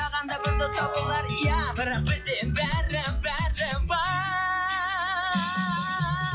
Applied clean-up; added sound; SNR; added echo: classical method log-MMSE.